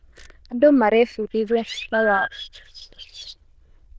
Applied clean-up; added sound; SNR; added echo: neural diffusion model UNIVERSE++.